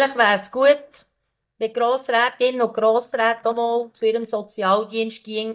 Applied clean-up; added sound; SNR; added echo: neural mask model DeepFilterNet 3.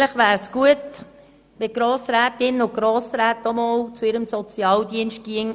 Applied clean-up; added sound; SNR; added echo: none; none; none; none.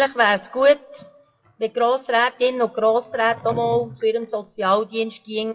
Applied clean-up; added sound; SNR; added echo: classical method WPE with log-MMSE.